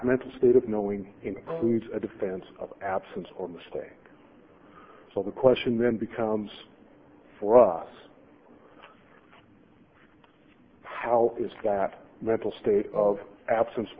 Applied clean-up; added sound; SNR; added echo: none; Wind instrument, woodwind instrument; 11 dB; none.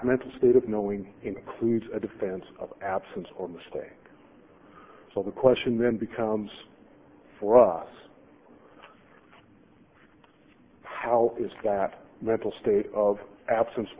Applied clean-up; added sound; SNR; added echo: none; none; none; none.